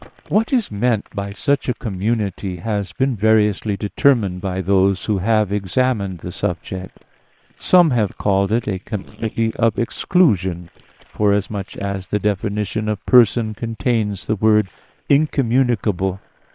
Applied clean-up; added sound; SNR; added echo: neural separator model SepFormer WHAM!.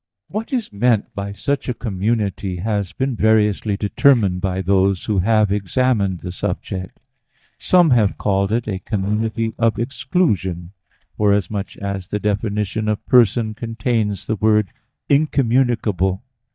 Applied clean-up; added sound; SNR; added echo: neural mask model DeepFilterNet 3.